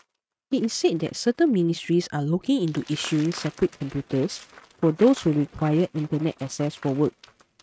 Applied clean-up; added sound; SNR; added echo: neural mask model RNNoise.